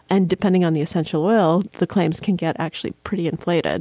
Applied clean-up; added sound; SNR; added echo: none; none; none; none.